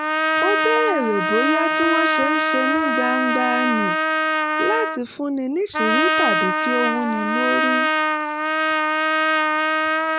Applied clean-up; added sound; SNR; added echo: none; Trumpet; -5 dB; none.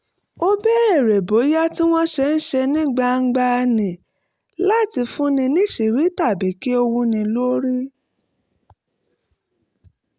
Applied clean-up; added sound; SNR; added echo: none; none; none; none.